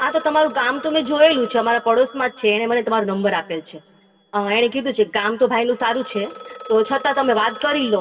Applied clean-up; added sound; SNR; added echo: none; Telephone; 18 dB; reverberation time 1.3 s.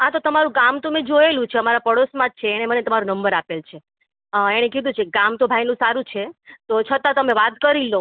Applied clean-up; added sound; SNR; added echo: none; none; none; none.